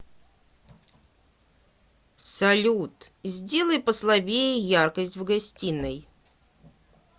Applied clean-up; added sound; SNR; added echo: none; none; none; none.